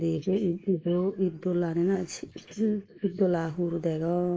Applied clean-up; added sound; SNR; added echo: neural mask model Resemble Enhance denoiser.